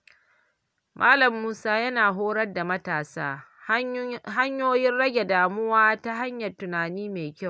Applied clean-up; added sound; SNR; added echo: none; none; none; none.